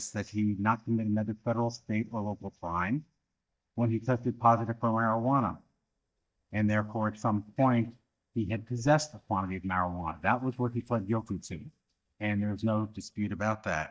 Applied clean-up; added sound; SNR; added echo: neural mask model DeepFilterNet 3.